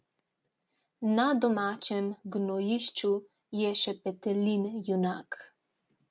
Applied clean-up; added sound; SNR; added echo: none; none; none; none.